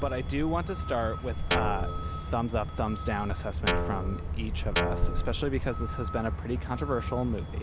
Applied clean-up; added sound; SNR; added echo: none; Truck + Guitar; -2 dB; none.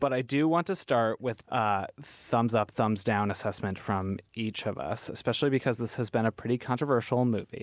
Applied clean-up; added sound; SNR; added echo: none; none; none; none.